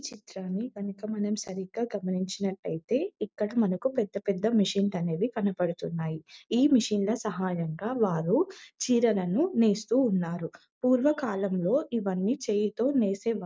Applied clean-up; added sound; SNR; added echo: none; none; none; none.